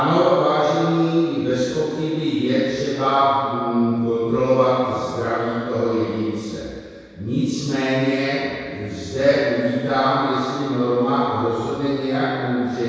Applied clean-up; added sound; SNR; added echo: none; none; none; reverberation time 2.0 s.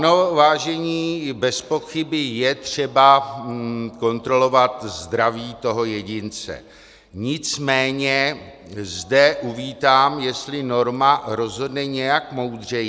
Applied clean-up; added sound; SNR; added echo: none; none; none; none.